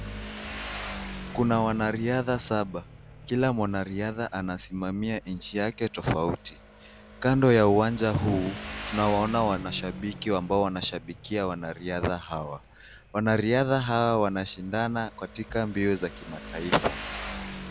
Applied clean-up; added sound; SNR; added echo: none; Motorcycle; 14 dB; none.